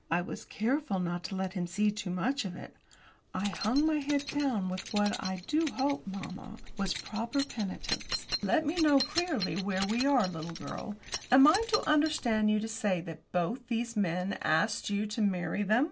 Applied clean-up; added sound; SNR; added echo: none; Keys jangling; 12 dB; none.